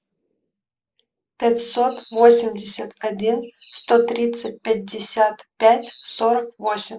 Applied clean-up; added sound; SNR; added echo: neural mask model Resemble Enhance denoiser.